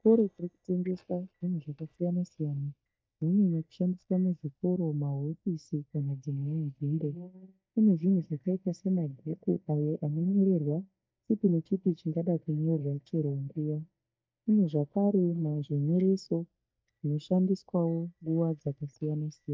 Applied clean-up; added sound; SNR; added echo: neural mask model DeepFilterNet 3.